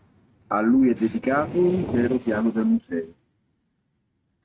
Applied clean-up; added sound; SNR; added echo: neural mask model RNNoise.